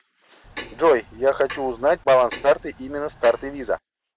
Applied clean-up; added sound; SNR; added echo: none; Clock; 15 dB; none.